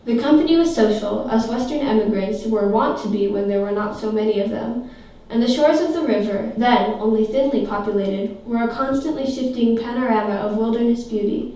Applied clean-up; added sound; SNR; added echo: none; none; none; reverberation time 0.8 s.